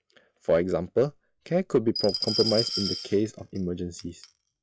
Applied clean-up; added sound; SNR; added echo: classical method log-MMSE.